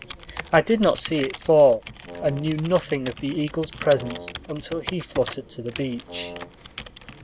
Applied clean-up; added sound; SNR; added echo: none; Wind instrument, woodwind instrument + Computer keyboard; 14 dB; none.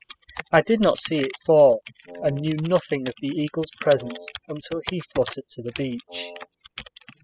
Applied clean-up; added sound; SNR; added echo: classical method spectral subtraction.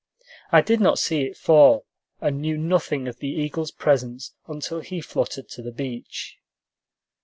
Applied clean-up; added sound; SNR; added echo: none; none; none; none.